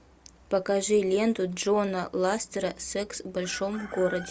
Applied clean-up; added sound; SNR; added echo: none; none; none; none.